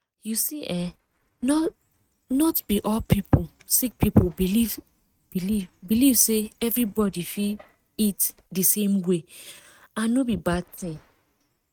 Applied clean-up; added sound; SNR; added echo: neural mask model RNNoise.